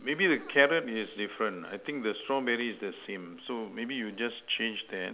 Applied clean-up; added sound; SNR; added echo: none; none; none; none.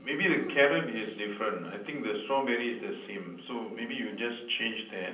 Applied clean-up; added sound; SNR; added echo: none; none; none; reverberation time 0.6 s.